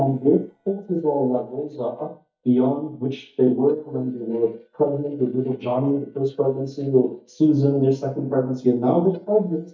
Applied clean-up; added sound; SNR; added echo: neural mask model DeepFilterNet 3.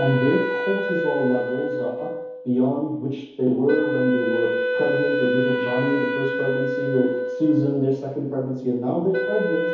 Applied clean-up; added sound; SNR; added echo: none; Wind instrument, woodwind instrument; 3 dB; reverberation time 2.2 s.